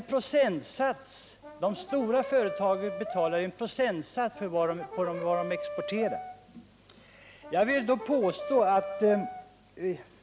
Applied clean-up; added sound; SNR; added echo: none; Brass instrument; 10 dB; none.